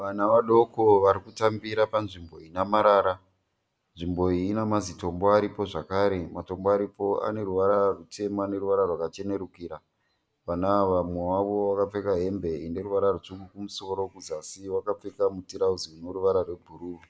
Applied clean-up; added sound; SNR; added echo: none; none; none; none.